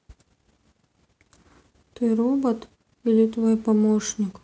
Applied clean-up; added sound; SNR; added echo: none; none; none; none.